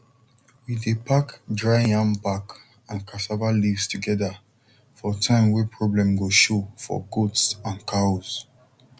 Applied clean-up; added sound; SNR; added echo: none; none; none; none.